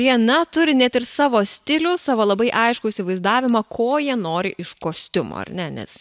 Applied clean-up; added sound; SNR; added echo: none; none; none; none.